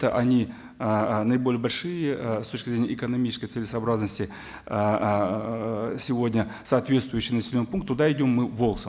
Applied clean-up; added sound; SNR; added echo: none; none; none; none.